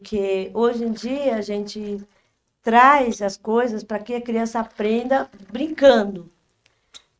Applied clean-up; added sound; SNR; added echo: neural mask model RNNoise.